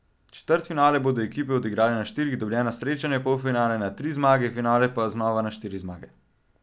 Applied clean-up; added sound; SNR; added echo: none; none; none; none.